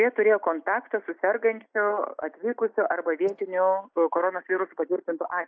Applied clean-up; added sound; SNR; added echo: neural mask model DeepFilterNet 3.